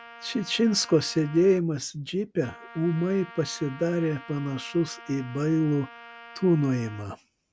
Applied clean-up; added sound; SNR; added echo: none; Trumpet; 20 dB; none.